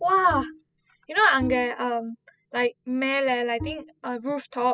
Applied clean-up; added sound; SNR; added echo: classical method spectral subtraction.